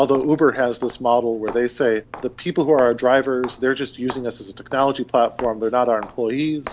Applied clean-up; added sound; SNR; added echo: none; Walk, footsteps; 19 dB; none.